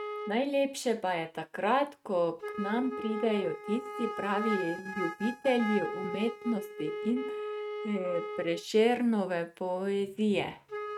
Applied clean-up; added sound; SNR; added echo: neural mask model RNNoise.